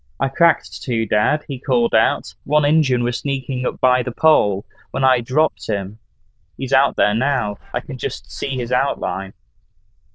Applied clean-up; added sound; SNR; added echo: neural diffusion model UNIVERSE++.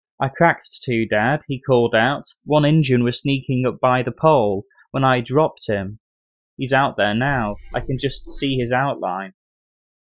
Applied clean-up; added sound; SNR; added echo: classical method Wiener filter.